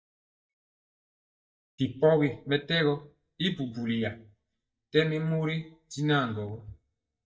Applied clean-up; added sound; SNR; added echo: neural mask model DeepFilterNet 3.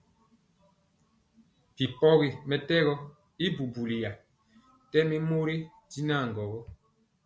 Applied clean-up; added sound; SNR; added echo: none; none; none; none.